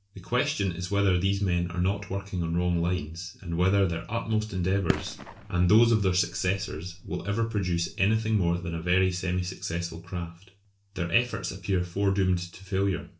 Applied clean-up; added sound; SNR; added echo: none; Fireworks; 12 dB; reverberation time 0.3 s.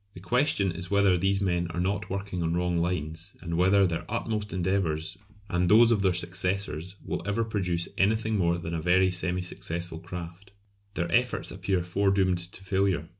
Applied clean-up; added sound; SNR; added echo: none; none; none; none.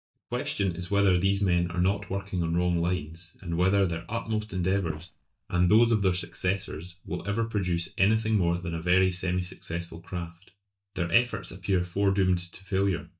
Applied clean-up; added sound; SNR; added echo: neural mask model DeepFilterNet 3.